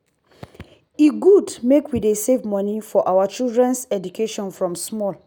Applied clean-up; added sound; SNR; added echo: none; none; none; none.